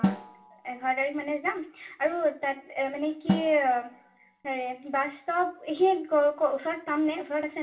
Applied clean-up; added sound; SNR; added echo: none; Snare drum; 8 dB; reverberation time 0.4 s.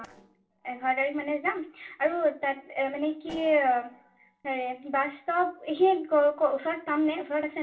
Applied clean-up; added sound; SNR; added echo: neural separator model SepFormer DNS4.